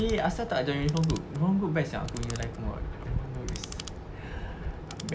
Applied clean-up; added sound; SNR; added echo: none; Clock; 17 dB; reverberation time 0.4 s.